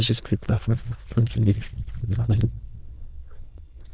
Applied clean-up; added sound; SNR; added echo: neural diffusion model UNIVERSE++.